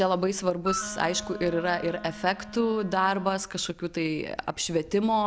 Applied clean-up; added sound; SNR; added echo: none; Wind instrument, woodwind instrument; 12 dB; none.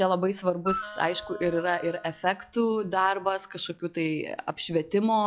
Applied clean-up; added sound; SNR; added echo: classical method log-MMSE.